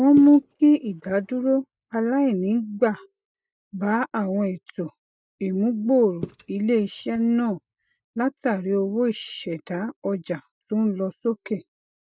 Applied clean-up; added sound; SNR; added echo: neural mask model DeepFilterNet 3.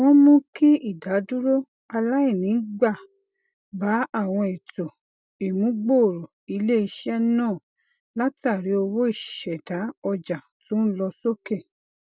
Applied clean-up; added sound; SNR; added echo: none; none; none; none.